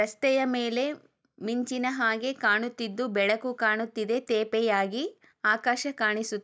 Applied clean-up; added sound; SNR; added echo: none; none; none; none.